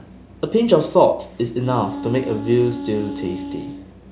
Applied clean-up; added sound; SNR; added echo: none; Wind instrument, woodwind instrument; 10 dB; none.